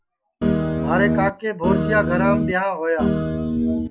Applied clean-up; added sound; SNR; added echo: classical method log-MMSE.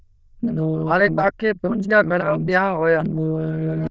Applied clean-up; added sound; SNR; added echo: neural diffusion model UNIVERSE++.